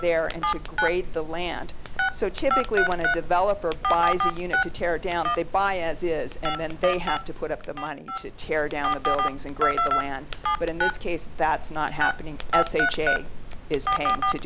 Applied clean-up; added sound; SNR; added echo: none; Telephone; 0 dB; none.